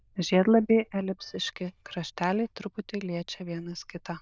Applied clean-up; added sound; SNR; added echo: neural diffusion model UNIVERSE++.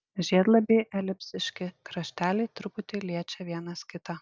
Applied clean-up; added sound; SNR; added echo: none; none; none; none.